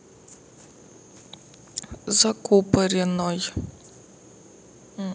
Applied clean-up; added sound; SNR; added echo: none; none; none; none.